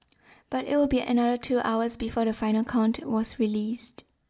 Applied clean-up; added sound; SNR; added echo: none; none; none; none.